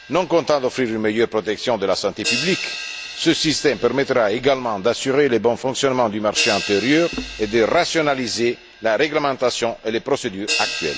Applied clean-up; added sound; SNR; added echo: none; Crash cymbal; 11 dB; none.